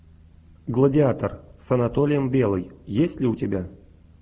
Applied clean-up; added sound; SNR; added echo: none; none; none; none.